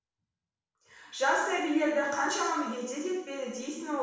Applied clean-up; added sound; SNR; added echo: none; none; none; reverberation time 0.9 s.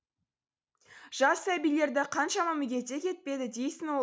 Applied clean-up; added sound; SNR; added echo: none; none; none; none.